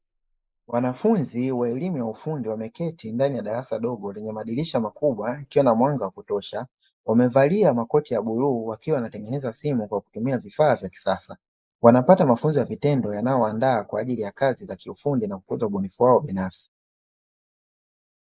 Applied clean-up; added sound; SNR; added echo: neural mask model Resemble Enhance denoiser.